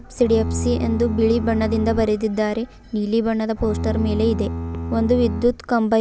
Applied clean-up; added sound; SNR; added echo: none; Bowed string instrument; 6 dB; none.